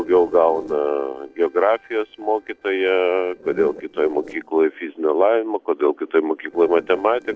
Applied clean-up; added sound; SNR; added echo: neural separator model SepFormer DNS4.